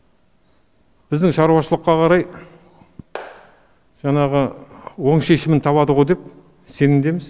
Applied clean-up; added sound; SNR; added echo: none; Clapping; 19 dB; none.